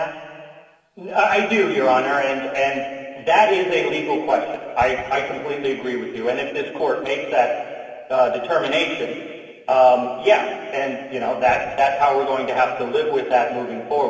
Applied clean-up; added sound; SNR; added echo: none; none; none; reverberation time 1.9 s.